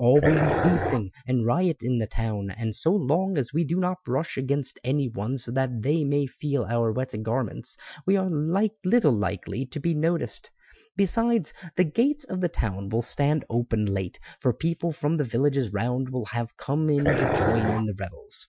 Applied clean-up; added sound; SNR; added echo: classical method Wiener filter.